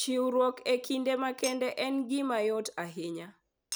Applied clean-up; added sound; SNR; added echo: none; Chink, clink; 18 dB; none.